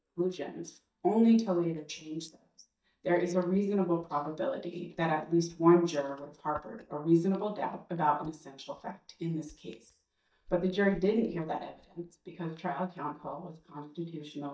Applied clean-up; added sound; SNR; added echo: neural mask model DeepFilterNet 3.